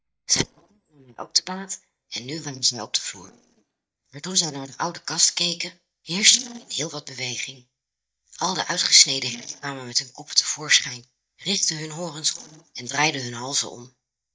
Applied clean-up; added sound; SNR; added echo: neural mask model DeepFilterNet 3.